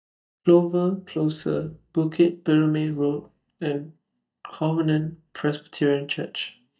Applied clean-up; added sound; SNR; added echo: neural mask model DeepFilterNet 3.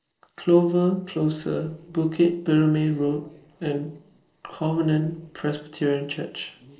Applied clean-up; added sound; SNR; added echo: neural separator model SepFormer DNS4.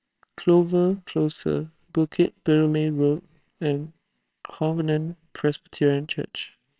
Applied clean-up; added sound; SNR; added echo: neural separator model SepFormer WHAMR!.